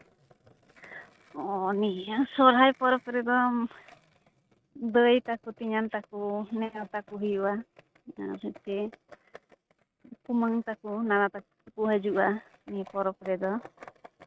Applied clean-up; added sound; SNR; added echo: neural mask model RNNoise.